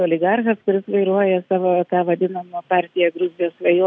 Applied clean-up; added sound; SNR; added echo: none; none; none; none.